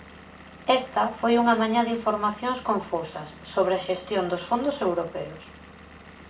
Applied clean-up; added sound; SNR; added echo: none; Engine / Vehicle; 20 dB; reverberation time 0.4 s.